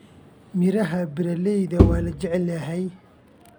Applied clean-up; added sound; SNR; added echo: none; Bowed string instrument; -3 dB; none.